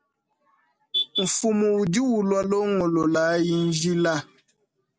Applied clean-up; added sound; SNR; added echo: none; none; none; none.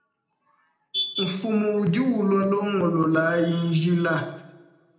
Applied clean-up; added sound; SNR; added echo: none; none; none; reverberation time 0.8 s.